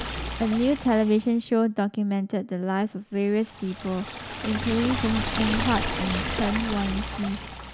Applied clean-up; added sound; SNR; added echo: none; Liquid; 6 dB; none.